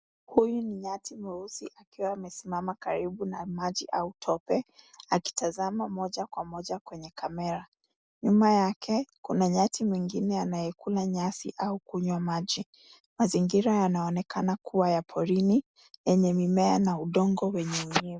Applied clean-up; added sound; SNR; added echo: none; none; none; none.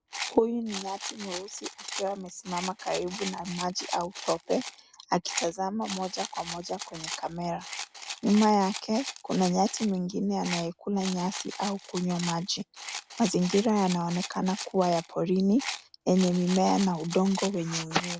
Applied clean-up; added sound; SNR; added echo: none; Rattle; 11 dB; none.